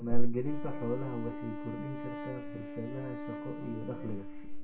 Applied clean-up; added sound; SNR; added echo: none; Wind instrument, woodwind instrument; 13 dB; reverberation time 0.2 s.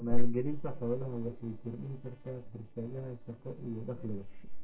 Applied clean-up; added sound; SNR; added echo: neural separator model SepFormer DNS4.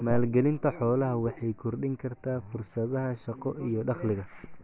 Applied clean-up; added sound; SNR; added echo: none; none; none; none.